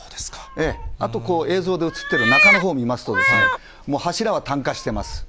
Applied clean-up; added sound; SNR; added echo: none; Meow; -1 dB; none.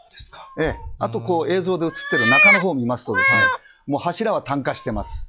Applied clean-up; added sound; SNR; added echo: classical method log-MMSE.